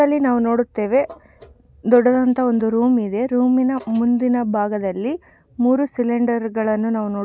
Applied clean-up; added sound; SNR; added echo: none; none; none; none.